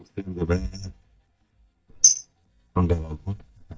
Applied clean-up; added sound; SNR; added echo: neural mask model DeepFilterNet 3.